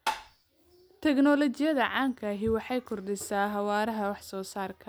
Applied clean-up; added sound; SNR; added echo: none; Tap; 5 dB; none.